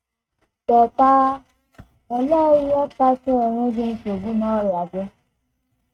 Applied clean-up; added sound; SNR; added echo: neural mask model RNNoise.